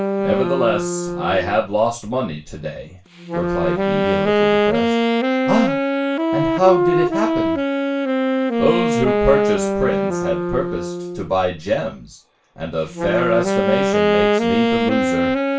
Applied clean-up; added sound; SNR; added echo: none; Wind instrument, woodwind instrument; -3 dB; reverberation time 0.2 s.